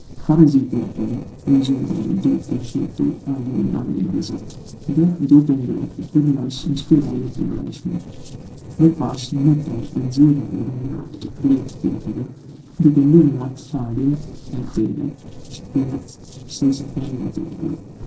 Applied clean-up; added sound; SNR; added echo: neural separator model SepFormer DNS4.